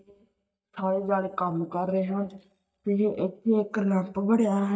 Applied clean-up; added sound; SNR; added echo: neural mask model DeepFilterNet 3.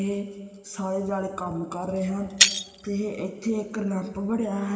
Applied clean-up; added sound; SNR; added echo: none; Shatter; -2 dB; reverberation time 2.0 s.